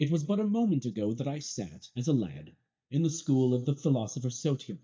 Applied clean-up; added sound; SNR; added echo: neural mask model DeepFilterNet 3.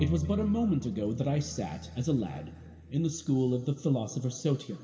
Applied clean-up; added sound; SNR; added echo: none; Bowed string instrument; 12 dB; reverberation time 2.3 s.